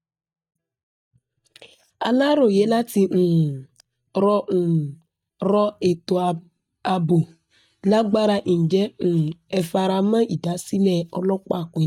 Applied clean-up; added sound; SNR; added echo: neural mask model DeepFilterNet 3.